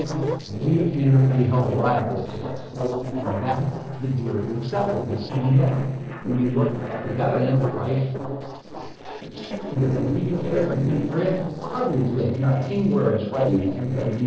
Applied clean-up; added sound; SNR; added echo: neural separator model SepFormer DNS4.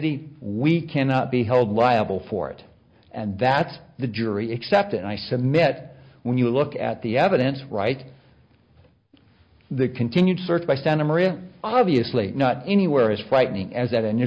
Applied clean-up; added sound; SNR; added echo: none; none; none; none.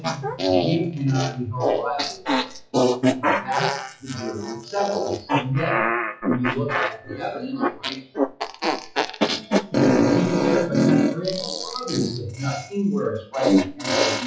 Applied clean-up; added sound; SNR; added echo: classical method WPE with log-MMSE.